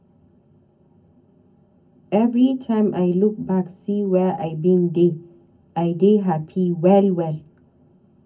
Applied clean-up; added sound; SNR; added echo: none; none; none; reverberation time 0.3 s.